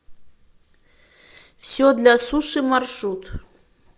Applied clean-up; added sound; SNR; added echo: none; none; none; none.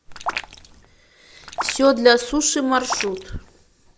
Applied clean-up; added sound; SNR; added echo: none; Raindrop; 11 dB; none.